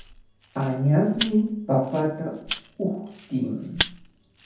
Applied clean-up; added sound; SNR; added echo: none; Rattle (instrument); 10 dB; reverberation time 0.7 s.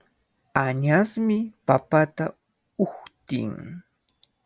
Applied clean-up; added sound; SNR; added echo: none; none; none; none.